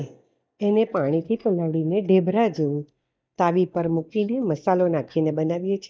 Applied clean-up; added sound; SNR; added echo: neural mask model DeepFilterNet 3.